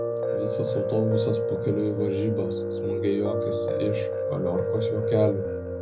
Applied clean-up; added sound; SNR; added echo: none; Piano; -1 dB; reverberation time 0.4 s.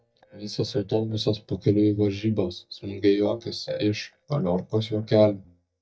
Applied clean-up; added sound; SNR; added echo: neural mask model DeepFilterNet 3.